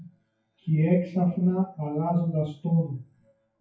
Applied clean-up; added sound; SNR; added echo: classical method WPE with log-MMSE.